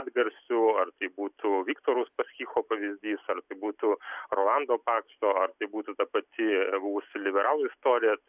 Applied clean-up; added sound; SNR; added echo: none; none; none; none.